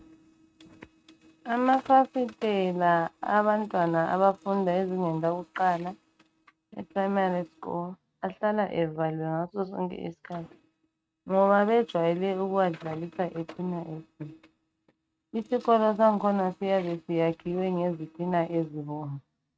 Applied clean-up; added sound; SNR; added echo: neural mask model RNNoise.